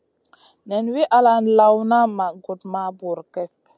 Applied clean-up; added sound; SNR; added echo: none; none; none; none.